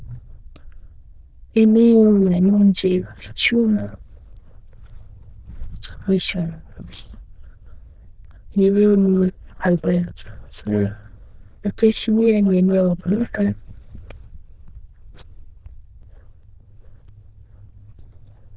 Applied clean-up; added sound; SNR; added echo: neural diffusion model UNIVERSE++.